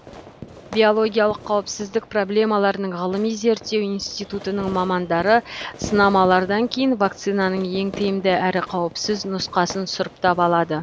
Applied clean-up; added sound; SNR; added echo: none; Fireworks; 17 dB; none.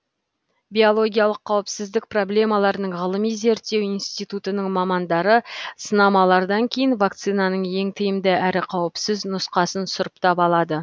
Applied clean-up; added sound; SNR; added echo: none; none; none; none.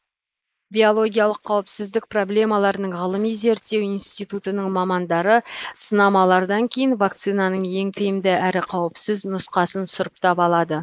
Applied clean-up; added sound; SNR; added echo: neural mask model Resemble Enhance denoiser.